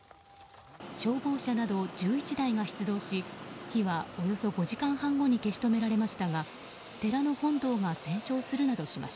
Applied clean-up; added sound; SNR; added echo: none; none; none; none.